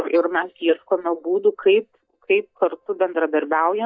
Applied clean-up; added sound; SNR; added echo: neural mask model DeepFilterNet 3.